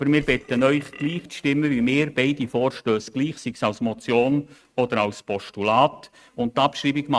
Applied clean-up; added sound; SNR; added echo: neural mask model RNNoise.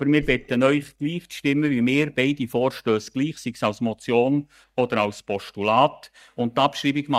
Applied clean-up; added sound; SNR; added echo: neural mask model DeepFilterNet 3.